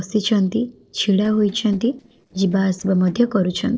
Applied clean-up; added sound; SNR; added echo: neural separator model SepFormer DNS4.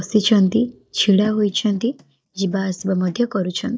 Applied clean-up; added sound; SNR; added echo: neural mask model DeepFilterNet 3.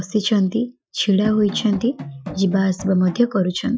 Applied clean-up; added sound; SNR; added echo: classical method Wiener filter.